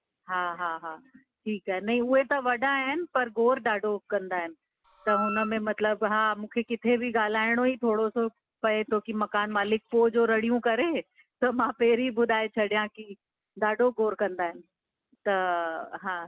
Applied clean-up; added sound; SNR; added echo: none; Wind instrument, woodwind instrument; 4 dB; none.